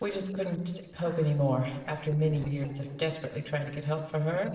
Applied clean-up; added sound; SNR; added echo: neural separator model SepFormer DNS4.